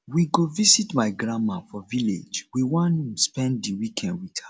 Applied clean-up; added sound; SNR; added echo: none; none; none; none.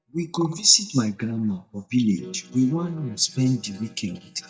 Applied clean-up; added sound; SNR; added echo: neural mask model DeepFilterNet 3.